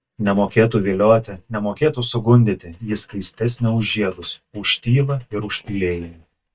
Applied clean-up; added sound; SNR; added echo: neural mask model DeepFilterNet 3.